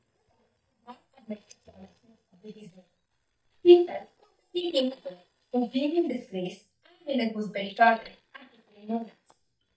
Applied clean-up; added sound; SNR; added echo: neural mask model DeepFilterNet 3.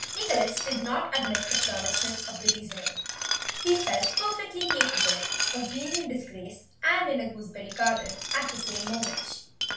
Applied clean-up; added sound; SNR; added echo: none; Glass; 0 dB; reverberation time 0.3 s.